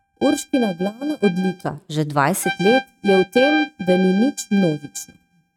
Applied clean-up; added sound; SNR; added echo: neural mask model RNNoise.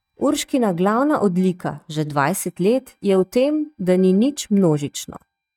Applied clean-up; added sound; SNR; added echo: neural mask model DeepFilterNet 3.